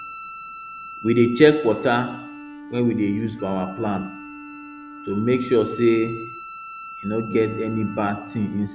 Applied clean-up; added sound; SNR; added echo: none; Wind instrument, woodwind instrument + Wind instrument, woodwind instrument; 14 dB; none.